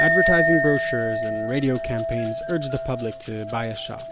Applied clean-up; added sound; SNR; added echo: none; Chink, clink; -1 dB; none.